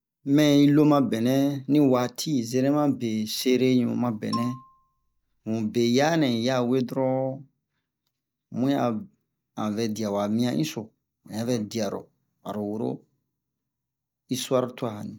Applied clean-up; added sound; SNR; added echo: none; Marimba, xylophone; 15 dB; none.